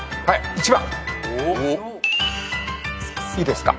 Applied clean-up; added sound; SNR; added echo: none; none; none; none.